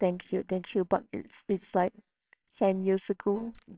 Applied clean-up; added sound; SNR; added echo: neural separator model SepFormer WHAMR!.